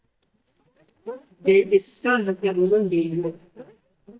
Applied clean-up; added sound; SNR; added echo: neural mask model DeepFilterNet 3.